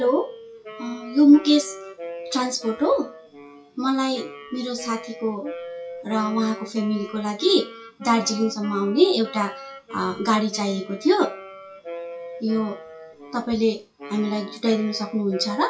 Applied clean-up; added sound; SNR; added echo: classical method WPE with log-MMSE.